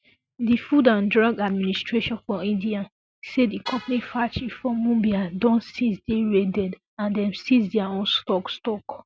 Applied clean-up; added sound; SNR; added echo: none; Vehicle horn, car horn, honking; 20 dB; none.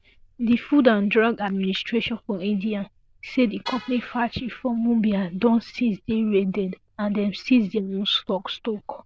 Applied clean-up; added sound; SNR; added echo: neural diffusion model UNIVERSE++.